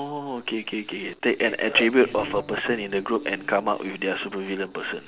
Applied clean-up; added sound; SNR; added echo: neural separator model SepFormer DNS4.